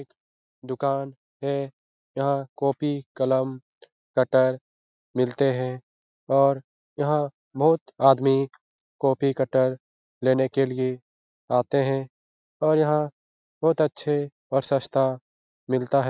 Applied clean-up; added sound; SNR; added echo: none; none; none; none.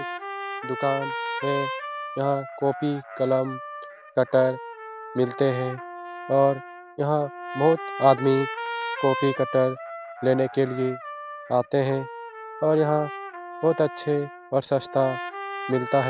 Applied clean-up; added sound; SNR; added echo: none; Trumpet; 9 dB; none.